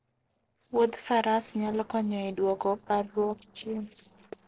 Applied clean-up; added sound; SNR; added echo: neural separator model SepFormer DNS4.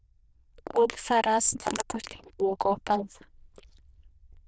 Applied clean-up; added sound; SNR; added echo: neural diffusion model UNIVERSE++.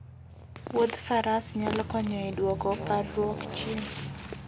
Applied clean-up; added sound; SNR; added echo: none; Aircraft; 9 dB; none.